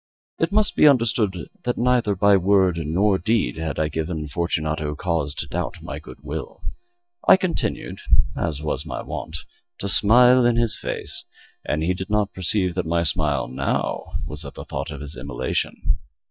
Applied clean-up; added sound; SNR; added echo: neural mask model DeepFilterNet 3.